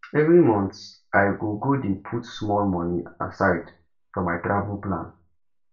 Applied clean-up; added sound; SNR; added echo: none; none; none; reverberation time 0.3 s.